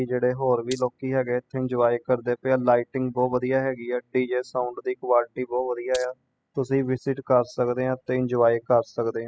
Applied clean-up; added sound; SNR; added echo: classical method spectral subtraction.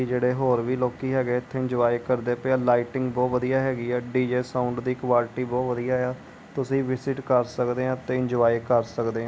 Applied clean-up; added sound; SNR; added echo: none; none; none; none.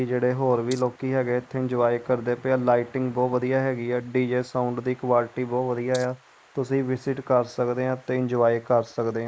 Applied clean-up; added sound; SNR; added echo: neural mask model Resemble Enhance denoiser.